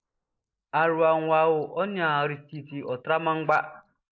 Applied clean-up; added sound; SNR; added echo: neural mask model Resemble Enhance denoiser.